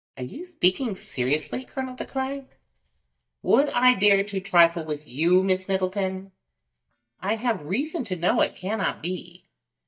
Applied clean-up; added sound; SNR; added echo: neural mask model DeepFilterNet 3.